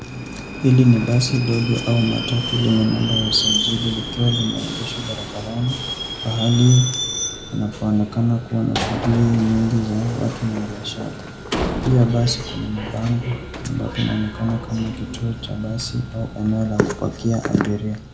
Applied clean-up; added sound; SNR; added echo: none; Subway, metro, underground; 7 dB; reverberation time 0.3 s.